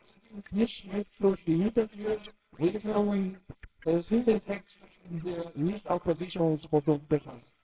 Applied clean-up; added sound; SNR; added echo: neural separator model SepFormer WHAMR!.